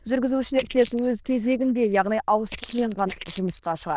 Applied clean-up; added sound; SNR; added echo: neural diffusion model UNIVERSE++.